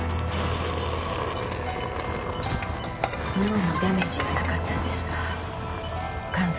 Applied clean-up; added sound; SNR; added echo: none; none; none; none.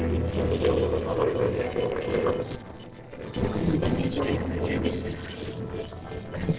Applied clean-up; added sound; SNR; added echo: neural separator model SepFormer DNS4.